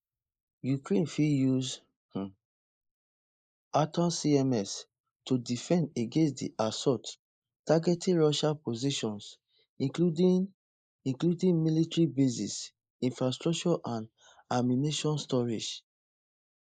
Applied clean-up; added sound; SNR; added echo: neural mask model Resemble Enhance denoiser.